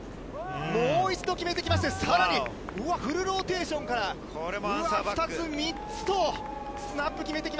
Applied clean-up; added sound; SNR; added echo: none; Bowed string instrument; 11 dB; none.